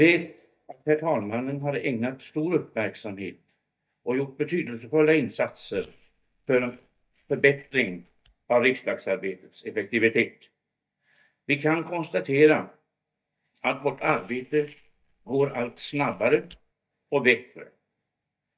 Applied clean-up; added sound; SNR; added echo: neural mask model DeepFilterNet 3.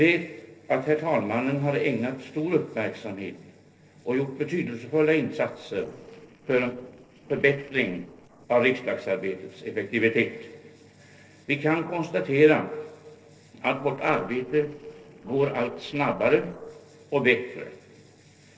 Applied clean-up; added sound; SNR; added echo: neural separator model SepFormer DNS4.